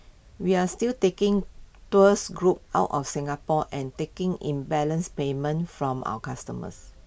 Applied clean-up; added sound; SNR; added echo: none; none; none; none.